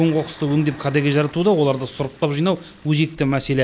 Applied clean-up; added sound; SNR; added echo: none; none; none; none.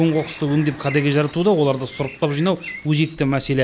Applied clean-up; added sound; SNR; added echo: none; Bird; 19 dB; none.